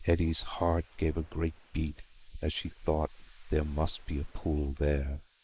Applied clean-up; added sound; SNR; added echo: neural mask model Resemble Enhance denoiser.